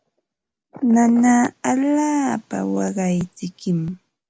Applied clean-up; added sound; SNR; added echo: none; none; none; none.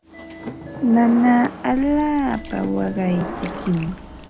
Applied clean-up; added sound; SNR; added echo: none; Water / Liquid + Subway, metro, underground / Sliding door; 12 dB; none.